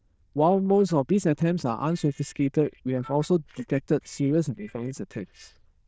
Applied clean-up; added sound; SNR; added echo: neural diffusion model UNIVERSE++.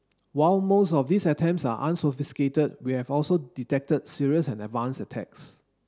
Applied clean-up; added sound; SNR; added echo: none; none; none; none.